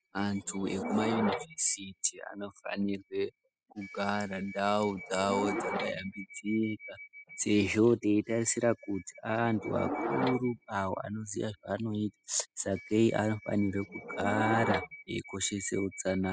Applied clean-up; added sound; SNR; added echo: classical method spectral subtraction.